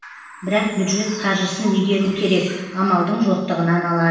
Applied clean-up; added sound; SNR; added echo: none; Bird; 18 dB; reverberation time 0.9 s.